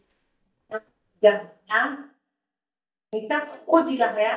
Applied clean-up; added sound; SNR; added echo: neural mask model DeepFilterNet 3.